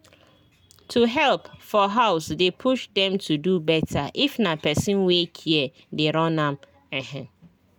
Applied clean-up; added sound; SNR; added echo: none; none; none; none.